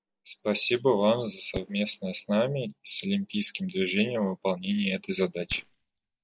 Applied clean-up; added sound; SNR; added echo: neural mask model DeepFilterNet 3.